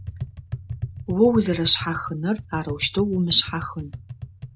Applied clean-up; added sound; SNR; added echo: none; Tap; 12 dB; none.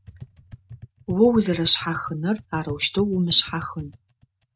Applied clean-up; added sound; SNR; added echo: neural mask model RNNoise.